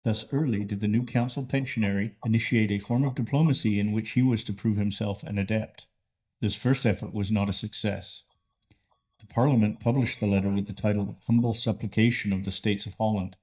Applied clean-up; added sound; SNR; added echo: neural mask model DeepFilterNet 3.